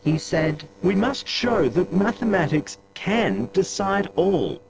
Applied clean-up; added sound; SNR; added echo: neural separator model SepFormer DNS4.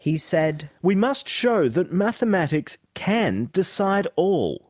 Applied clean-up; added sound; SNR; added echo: none; none; none; none.